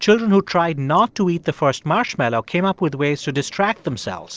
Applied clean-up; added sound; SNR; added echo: neural separator model SepFormer DNS4.